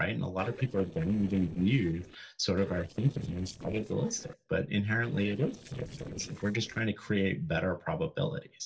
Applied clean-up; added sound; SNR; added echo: neural separator model SepFormer DNS4.